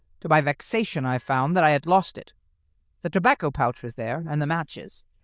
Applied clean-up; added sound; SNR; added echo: neural diffusion model UNIVERSE++.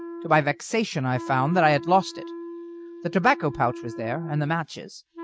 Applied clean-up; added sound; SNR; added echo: neural mask model RNNoise.